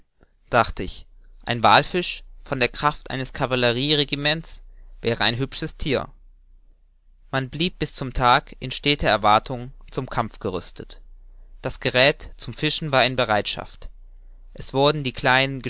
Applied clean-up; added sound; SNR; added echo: none; none; none; none.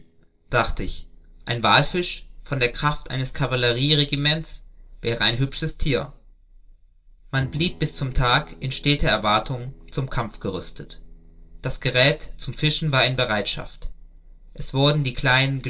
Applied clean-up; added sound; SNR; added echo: neural separator model SepFormer DNS4.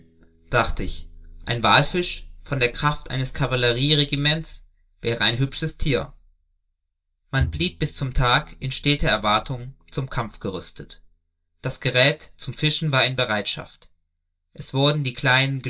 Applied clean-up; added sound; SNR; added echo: neural mask model DeepFilterNet 3.